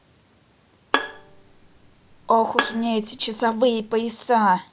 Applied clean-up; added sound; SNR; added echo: none; Bowed string instrument; 7 dB; none.